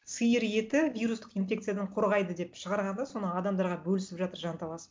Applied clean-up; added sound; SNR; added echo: none; none; none; none.